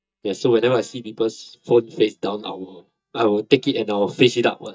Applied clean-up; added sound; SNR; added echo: neural mask model DeepFilterNet 3.